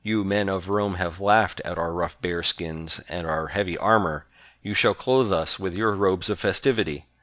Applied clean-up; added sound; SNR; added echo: none; none; none; none.